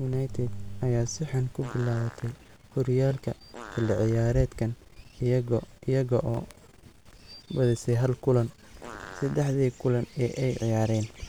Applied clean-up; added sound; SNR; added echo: none; Fart; 18 dB; none.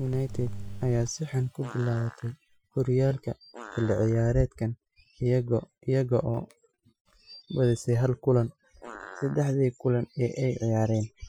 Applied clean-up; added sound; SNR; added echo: classical method Wiener filter.